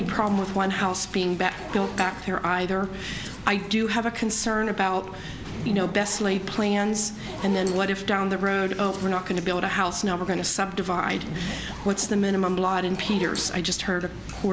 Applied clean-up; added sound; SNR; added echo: none; Zipper (clothing); 14 dB; none.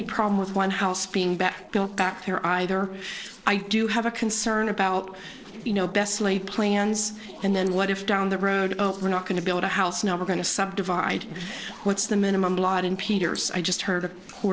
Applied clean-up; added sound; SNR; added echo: neural separator model SepFormer DNS4.